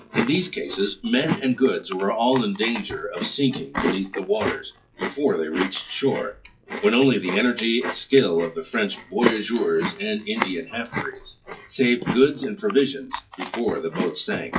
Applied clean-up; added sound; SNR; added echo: classical method WPE with log-MMSE.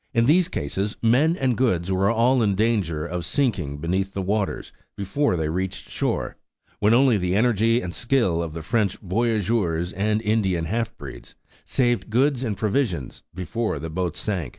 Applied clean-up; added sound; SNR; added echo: none; none; none; none.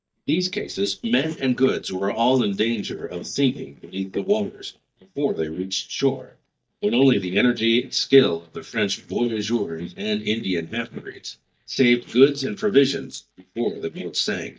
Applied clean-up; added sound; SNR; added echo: neural mask model DeepFilterNet 3.